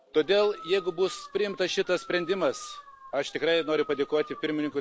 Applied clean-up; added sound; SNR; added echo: none; Dog; 18 dB; none.